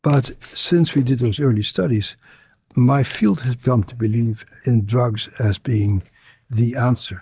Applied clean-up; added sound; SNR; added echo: neural mask model DeepFilterNet 3.